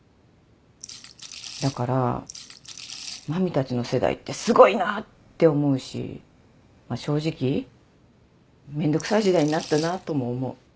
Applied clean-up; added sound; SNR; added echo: none; Rattle / Rattle (instrument); 15 dB; none.